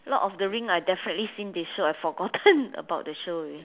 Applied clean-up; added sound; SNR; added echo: none; none; none; none.